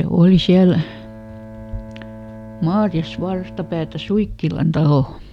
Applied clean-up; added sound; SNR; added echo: none; Bowed string instrument; 18 dB; none.